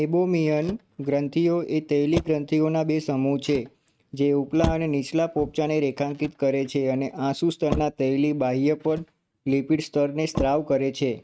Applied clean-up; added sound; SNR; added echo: neural mask model RNNoise.